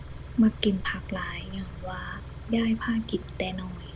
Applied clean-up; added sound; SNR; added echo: none; Idling / Car; 10 dB; none.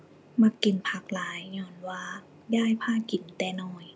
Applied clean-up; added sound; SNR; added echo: none; none; none; none.